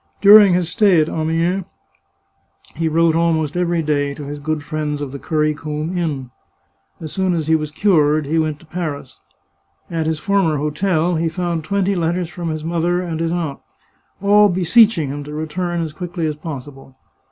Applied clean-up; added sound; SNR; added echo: none; none; none; none.